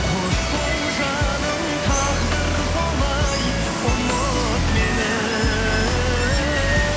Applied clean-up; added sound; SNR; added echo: none; Water; 5 dB; none.